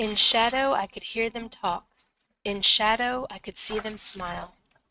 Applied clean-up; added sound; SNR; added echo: neural mask model RNNoise.